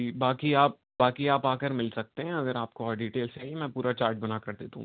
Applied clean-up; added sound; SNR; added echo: none; none; none; none.